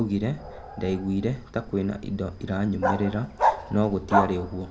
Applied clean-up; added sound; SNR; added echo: none; Bark; 3 dB; none.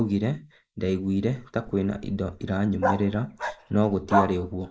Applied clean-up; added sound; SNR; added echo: neural mask model Resemble Enhance denoiser.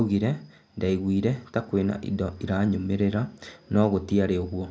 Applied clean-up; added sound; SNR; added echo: none; none; none; none.